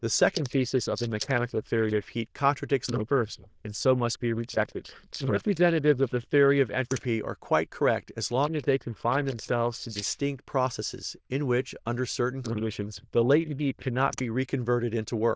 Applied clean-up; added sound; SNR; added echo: neural diffusion model UNIVERSE++.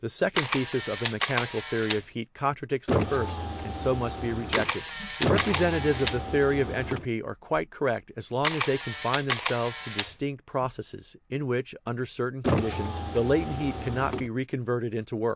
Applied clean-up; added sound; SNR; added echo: none; Car + Camera; 1 dB; none.